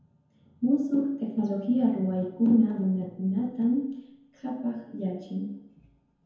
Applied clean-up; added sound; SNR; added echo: none; none; none; reverberation time 0.9 s.